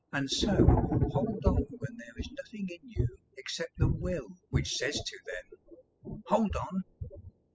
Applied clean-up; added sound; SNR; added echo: classical method spectral subtraction.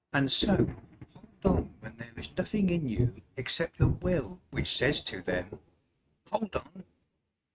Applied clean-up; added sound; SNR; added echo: neural mask model RNNoise.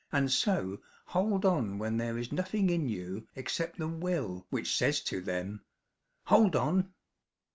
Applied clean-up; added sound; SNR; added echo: none; none; none; none.